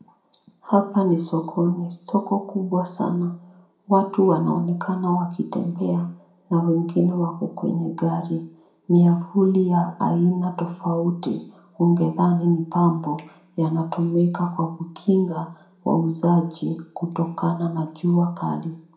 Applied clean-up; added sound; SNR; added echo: none; none; none; reverberation time 0.4 s.